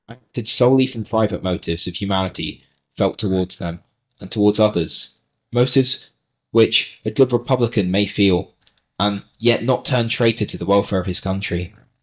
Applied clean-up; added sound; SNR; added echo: neural mask model DeepFilterNet 3.